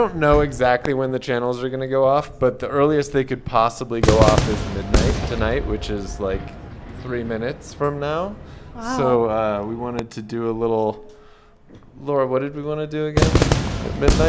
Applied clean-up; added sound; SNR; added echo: none; Cheering / Fireworks; 3 dB; none.